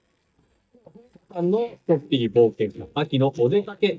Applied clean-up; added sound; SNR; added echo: neural mask model DeepFilterNet 3.